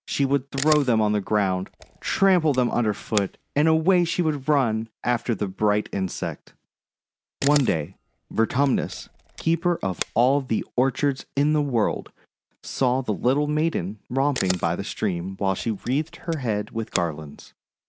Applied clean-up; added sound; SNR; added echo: none; Camera; 14 dB; none.